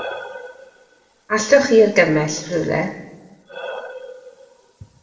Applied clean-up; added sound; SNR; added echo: neural separator model SepFormer DNS4.